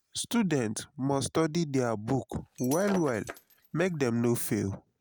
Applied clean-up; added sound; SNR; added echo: none; Shatter; 13 dB; none.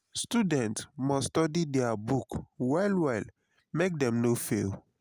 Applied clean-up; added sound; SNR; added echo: none; none; none; none.